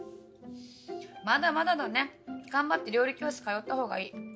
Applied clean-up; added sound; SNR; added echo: none; none; none; none.